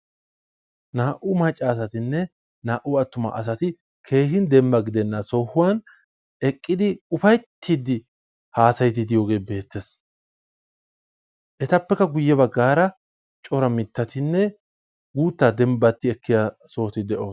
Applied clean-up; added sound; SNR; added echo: none; none; none; none.